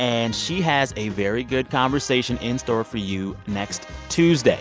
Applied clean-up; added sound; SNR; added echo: none; none; none; none.